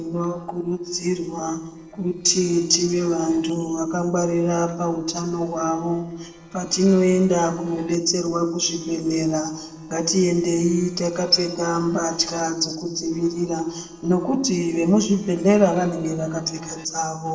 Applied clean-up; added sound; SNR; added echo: neural separator model SepFormer DNS4.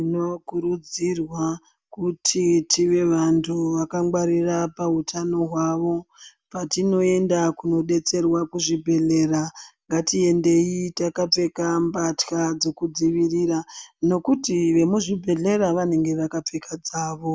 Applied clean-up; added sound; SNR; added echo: none; none; none; none.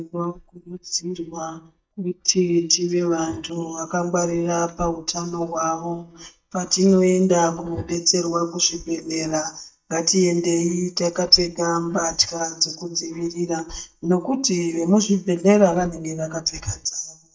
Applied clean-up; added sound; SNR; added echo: neural mask model DeepFilterNet 3.